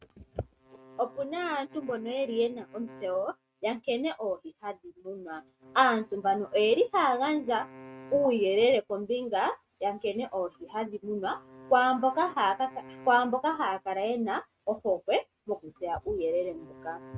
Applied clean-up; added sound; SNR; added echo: neural mask model RNNoise.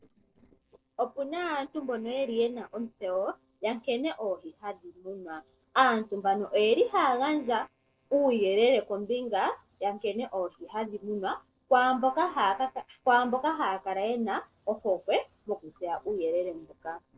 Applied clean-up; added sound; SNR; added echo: neural separator model SepFormer DNS4.